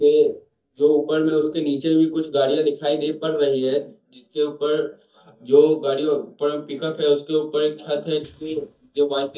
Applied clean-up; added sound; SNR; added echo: neural mask model DeepFilterNet 3.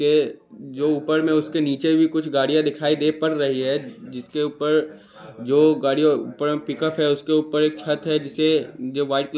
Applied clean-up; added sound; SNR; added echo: none; none; none; none.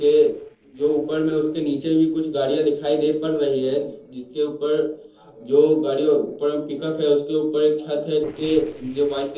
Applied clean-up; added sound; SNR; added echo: neural separator model SepFormer DNS4.